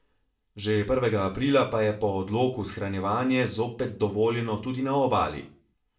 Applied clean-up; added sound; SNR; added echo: none; none; none; reverberation time 0.3 s.